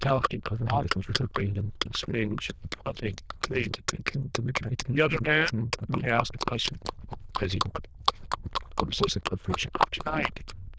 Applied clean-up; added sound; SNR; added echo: neural diffusion model UNIVERSE++.